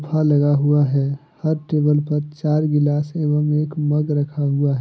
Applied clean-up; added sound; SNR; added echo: none; none; none; none.